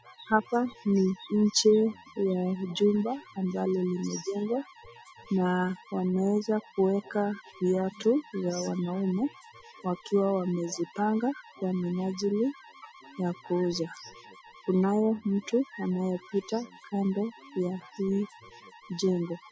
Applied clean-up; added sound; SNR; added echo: classical method Wiener filter.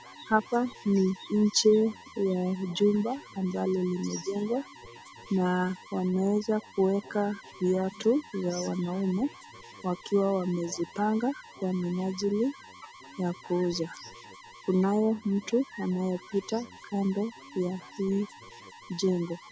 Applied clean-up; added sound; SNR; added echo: none; Alarm; 20 dB; none.